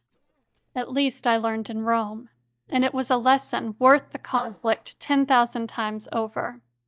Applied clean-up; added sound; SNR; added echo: neural mask model DeepFilterNet 3.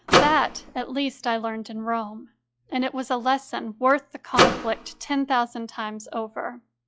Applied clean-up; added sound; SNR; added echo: classical method log-MMSE.